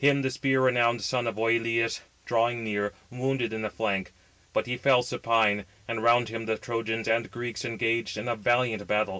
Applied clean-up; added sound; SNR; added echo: none; none; none; none.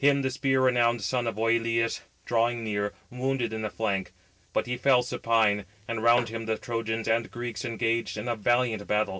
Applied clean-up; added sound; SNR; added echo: neural separator model SepFormer DNS4.